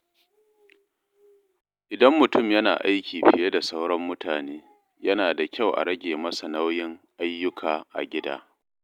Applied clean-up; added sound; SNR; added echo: none; none; none; none.